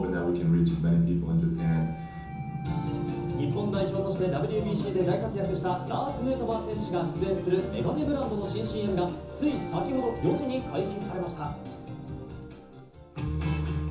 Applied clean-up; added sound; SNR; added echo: none; Wind instrument, woodwind instrument; 18 dB; reverberation time 0.7 s.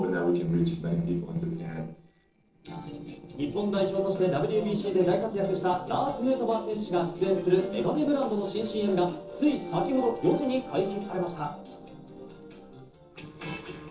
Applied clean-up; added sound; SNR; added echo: neural separator model SepFormer DNS4.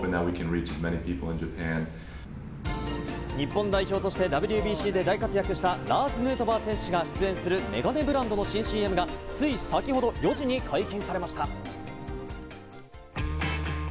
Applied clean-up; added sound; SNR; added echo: none; none; none; none.